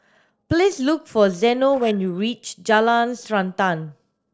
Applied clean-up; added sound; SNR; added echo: neural separator model SepFormer DNS4.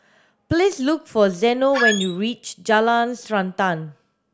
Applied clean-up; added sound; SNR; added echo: none; Squeak; 1 dB; none.